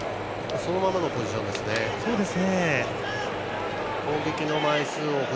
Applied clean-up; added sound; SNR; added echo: none; Drill / Mechanisms; 10 dB; none.